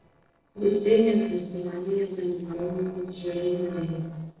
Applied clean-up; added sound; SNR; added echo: neural separator model SepFormer DNS4.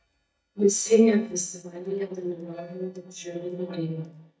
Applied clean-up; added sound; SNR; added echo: neural mask model DeepFilterNet 3.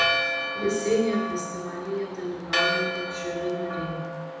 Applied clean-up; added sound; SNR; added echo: none; Church bell; -1 dB; reverberation time 1.1 s.